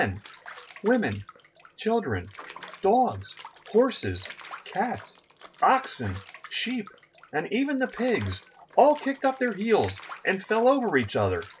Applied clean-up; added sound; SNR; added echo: none; Bathtub (filling or washing) / Water; 19 dB; none.